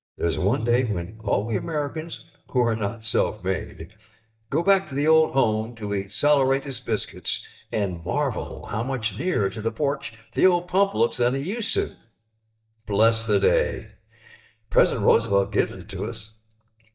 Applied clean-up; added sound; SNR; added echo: neural mask model DeepFilterNet 3.